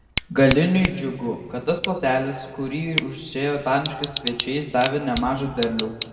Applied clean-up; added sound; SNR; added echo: none; Tick / Bicycle; 9 dB; reverberation time 1.8 s.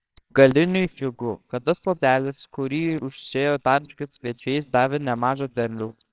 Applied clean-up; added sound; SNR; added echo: neural separator model SepFormer WHAMR!.